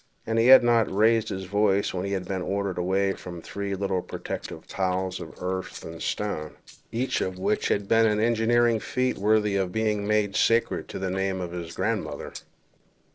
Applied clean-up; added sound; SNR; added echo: neural separator model SepFormer DNS4.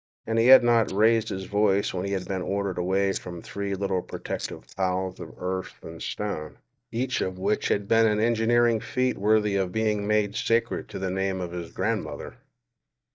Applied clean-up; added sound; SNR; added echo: neural mask model DeepFilterNet 3.